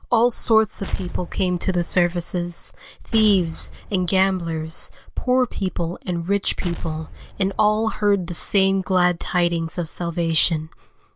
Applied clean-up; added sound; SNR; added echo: none; Explosion; 14 dB; none.